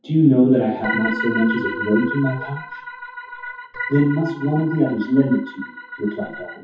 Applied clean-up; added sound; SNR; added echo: classical method WPE with log-MMSE.